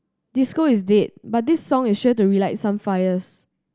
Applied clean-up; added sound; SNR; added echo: none; none; none; none.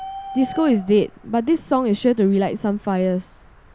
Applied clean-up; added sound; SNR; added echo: none; Bird; 18 dB; none.